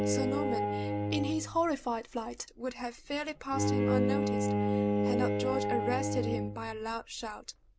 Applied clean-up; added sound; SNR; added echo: none; Bowed string instrument; -3 dB; none.